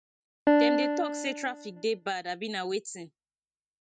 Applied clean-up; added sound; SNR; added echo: neural mask model RNNoise.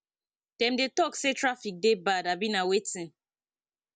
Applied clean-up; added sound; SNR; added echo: none; none; none; none.